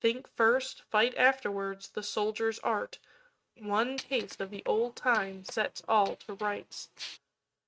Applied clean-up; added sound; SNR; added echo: neural mask model RNNoise.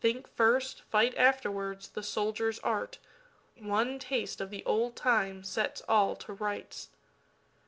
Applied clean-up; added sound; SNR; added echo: none; none; none; none.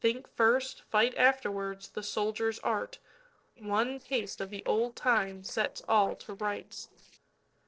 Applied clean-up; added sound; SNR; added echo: neural separator model SepFormer DNS4.